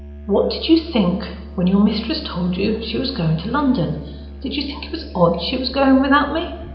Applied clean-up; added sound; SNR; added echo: none; Musical instrument; 15 dB; reverberation time 0.8 s.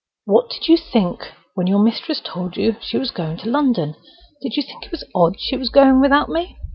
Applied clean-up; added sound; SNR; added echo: none; none; none; none.